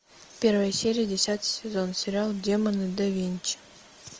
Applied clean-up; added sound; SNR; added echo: none; none; none; none.